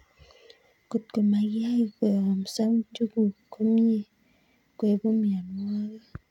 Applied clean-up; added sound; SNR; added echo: none; none; none; none.